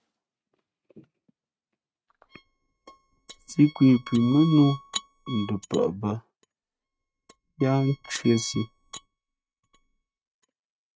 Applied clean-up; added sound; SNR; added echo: neural mask model RNNoise.